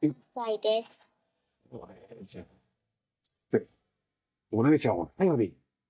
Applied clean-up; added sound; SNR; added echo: neural mask model DeepFilterNet 3.